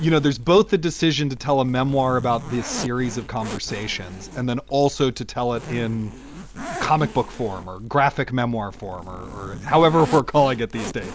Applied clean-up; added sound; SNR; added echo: none; Zipper (clothing); 14 dB; none.